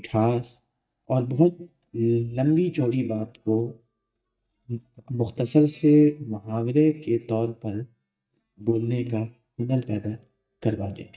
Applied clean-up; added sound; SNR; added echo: neural mask model DeepFilterNet 3.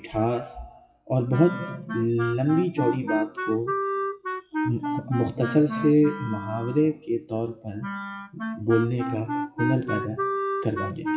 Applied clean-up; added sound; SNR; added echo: classical method WPE with log-MMSE.